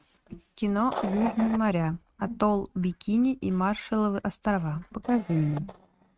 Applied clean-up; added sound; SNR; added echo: neural mask model RNNoise.